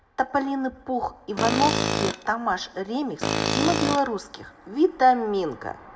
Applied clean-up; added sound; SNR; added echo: none; Tools; 2 dB; reverberation time 2.3 s.